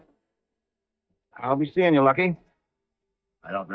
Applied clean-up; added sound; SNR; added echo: neural mask model DeepFilterNet 3.